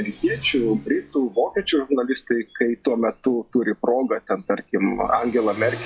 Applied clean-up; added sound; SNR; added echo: classical method log-MMSE.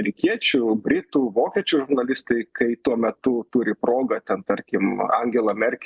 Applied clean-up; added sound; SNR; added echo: none; none; none; none.